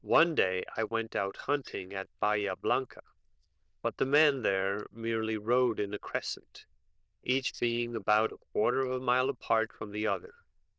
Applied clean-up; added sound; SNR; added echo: neural diffusion model UNIVERSE++.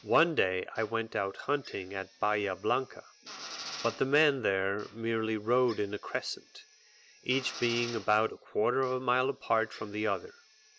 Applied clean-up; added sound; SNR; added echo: none; Drill; 18 dB; none.